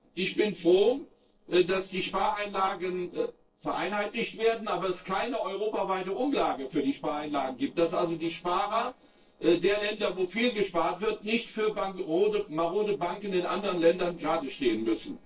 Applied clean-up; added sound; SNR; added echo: neural separator model SepFormer DNS4.